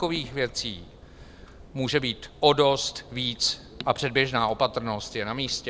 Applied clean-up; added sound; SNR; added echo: none; Clock; 19 dB; none.